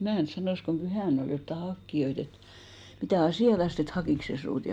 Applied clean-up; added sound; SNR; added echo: none; none; none; none.